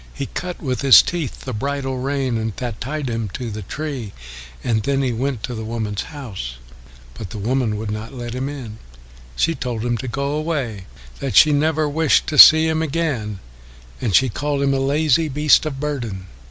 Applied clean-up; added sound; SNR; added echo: none; none; none; none.